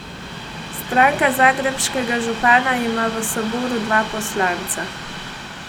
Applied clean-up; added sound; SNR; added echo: none; Train; 10 dB; none.